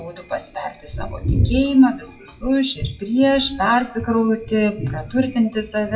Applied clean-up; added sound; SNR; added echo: classical method WPE with log-MMSE.